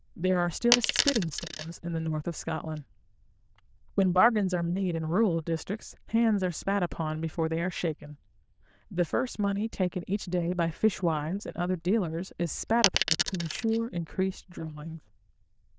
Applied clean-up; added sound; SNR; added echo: neural diffusion model UNIVERSE++.